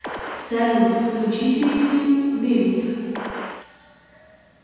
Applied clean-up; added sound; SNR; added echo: none; Gunshot, gunfire; 14 dB; reverberation time 2.1 s.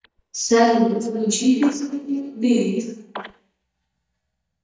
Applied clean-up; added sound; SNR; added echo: neural mask model DeepFilterNet 3.